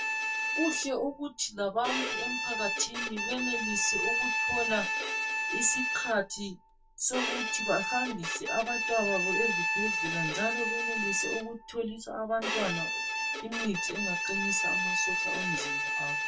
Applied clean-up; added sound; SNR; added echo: none; Bowed string instrument; -2 dB; reverberation time 0.1 s.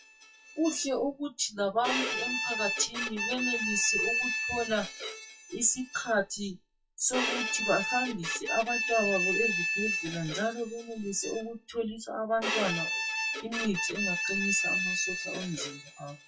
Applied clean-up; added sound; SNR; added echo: classical method WPE with log-MMSE.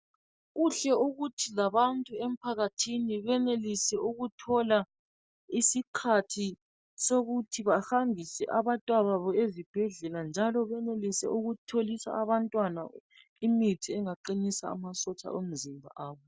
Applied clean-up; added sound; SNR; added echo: none; none; none; none.